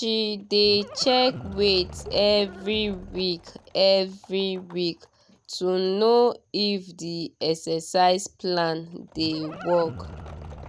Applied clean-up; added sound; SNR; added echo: none; Livestock, farm animals, working animals; 18 dB; none.